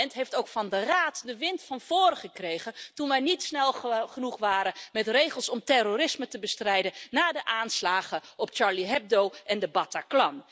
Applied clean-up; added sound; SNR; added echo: none; none; none; none.